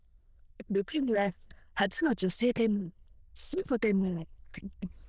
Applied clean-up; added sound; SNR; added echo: neural diffusion model UNIVERSE++.